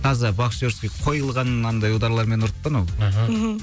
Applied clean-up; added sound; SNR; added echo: none; none; none; none.